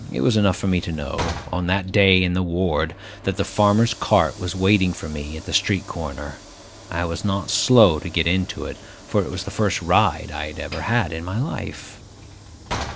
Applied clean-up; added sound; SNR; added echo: none; Sliding door / Train; 16 dB; none.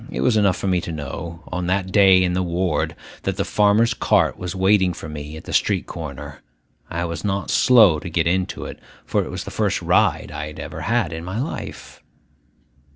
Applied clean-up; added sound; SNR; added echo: none; none; none; none.